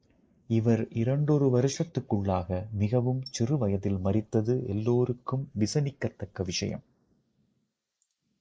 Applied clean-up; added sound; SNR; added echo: neural mask model Resemble Enhance denoiser.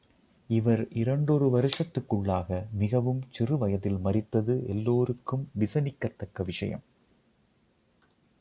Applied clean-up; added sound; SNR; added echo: none; none; none; none.